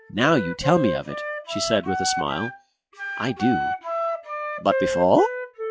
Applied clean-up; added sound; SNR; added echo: classical method log-MMSE.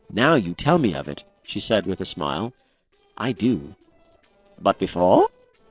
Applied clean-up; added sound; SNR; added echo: neural separator model SepFormer DNS4.